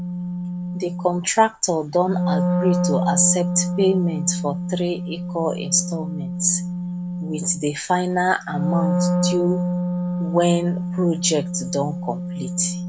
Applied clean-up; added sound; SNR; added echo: none; Wind instrument, woodwind instrument; 1 dB; none.